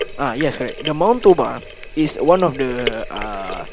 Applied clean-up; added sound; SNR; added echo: none; Sink (filling or washing); 10 dB; none.